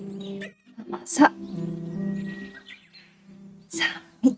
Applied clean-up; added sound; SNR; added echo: neural mask model RNNoise.